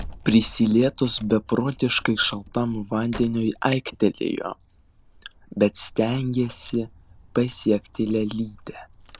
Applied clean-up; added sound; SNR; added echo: none; Wood; 19 dB; none.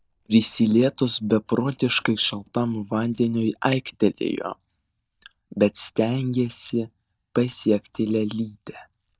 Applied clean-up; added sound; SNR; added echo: neural mask model DeepFilterNet 3.